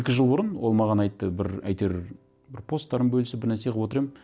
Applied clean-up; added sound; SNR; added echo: none; none; none; none.